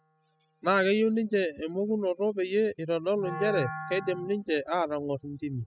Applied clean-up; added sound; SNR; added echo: classical method spectral subtraction.